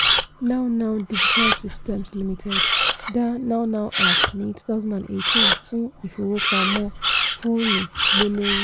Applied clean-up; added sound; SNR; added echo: none; Camera; -2 dB; none.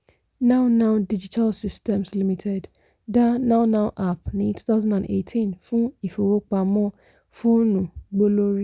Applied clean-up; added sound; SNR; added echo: none; none; none; none.